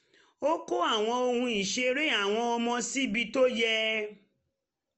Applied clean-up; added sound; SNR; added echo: none; none; none; none.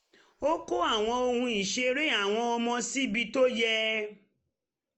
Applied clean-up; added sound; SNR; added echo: neural mask model Resemble Enhance denoiser.